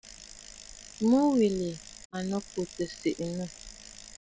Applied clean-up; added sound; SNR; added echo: none; Bicycle; 16 dB; none.